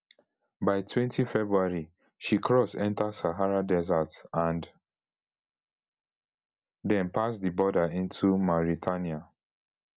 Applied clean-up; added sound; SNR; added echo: none; none; none; none.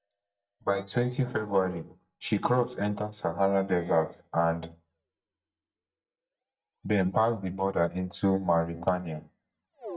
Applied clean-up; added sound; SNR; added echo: neural mask model DeepFilterNet 3.